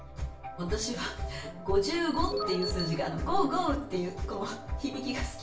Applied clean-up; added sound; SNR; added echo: none; Alarm; 11 dB; reverberation time 0.3 s.